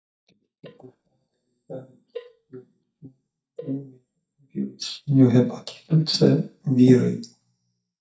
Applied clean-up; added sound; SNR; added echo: neural mask model DeepFilterNet 3.